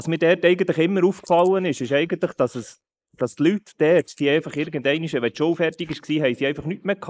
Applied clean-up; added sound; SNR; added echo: neural mask model Resemble Enhance denoiser.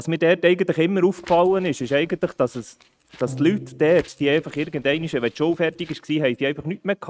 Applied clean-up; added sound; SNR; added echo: neural mask model RNNoise.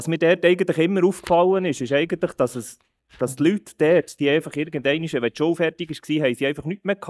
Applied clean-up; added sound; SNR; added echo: neural mask model DeepFilterNet 3.